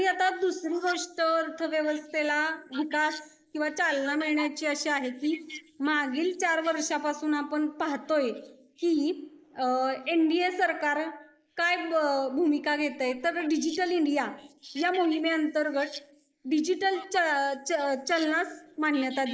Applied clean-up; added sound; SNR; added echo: neural mask model Resemble Enhance denoiser.